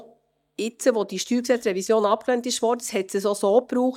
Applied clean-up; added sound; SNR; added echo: neural mask model DeepFilterNet 3.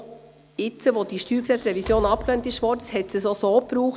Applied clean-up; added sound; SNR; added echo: none; Door; 16 dB; none.